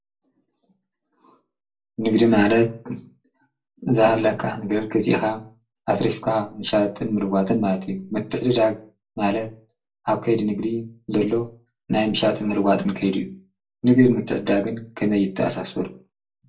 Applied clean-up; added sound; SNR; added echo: none; none; none; reverberation time 0.2 s.